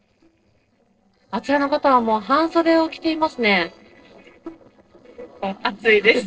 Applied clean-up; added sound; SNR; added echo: neural separator model SepFormer DNS4.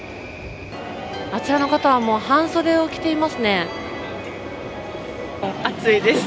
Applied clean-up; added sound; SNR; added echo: none; none; none; none.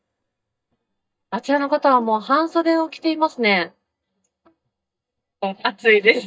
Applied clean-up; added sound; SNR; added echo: neural mask model DeepFilterNet 3.